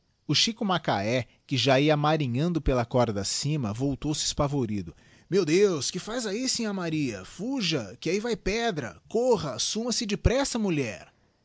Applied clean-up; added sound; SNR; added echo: none; none; none; none.